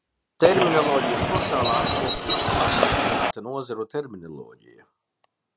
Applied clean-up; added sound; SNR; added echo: none; Bird; -5 dB; none.